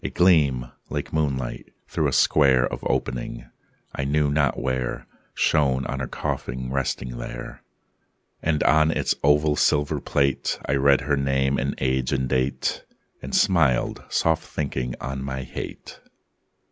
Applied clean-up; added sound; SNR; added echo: none; none; none; none.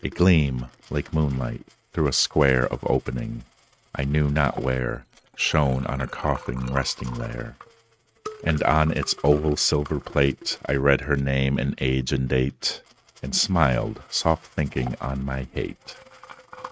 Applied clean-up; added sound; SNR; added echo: neural mask model RNNoise.